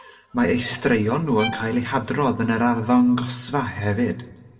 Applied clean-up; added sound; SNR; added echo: none; Bowed string instrument; 16 dB; reverberation time 1.0 s.